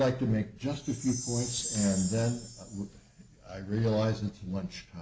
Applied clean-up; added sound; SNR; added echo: none; Chime; 11 dB; none.